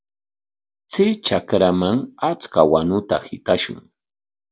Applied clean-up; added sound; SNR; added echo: none; none; none; none.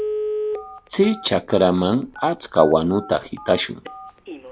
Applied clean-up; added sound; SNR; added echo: none; Telephone; 10 dB; none.